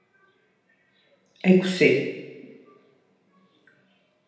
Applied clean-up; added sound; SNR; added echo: none; none; none; reverberation time 0.9 s.